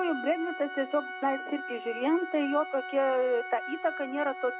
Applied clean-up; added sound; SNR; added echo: none; Organ; 9 dB; none.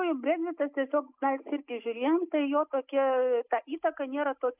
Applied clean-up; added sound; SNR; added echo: neural mask model Resemble Enhance denoiser.